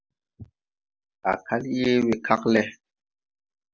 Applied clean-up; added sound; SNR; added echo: none; none; none; none.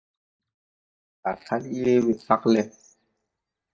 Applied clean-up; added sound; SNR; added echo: neural mask model DeepFilterNet 3.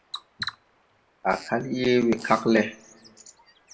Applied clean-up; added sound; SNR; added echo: none; Bird vocalization, bird call, bird song; 17 dB; reverberation time 0.8 s.